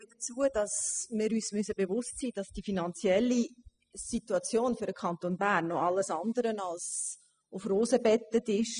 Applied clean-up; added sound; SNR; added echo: classical method spectral subtraction.